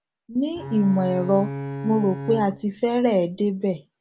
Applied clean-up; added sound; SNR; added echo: none; Bowed string instrument; 10 dB; none.